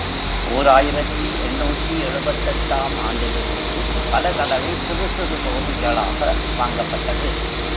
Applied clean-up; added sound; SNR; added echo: none; Train; -1 dB; none.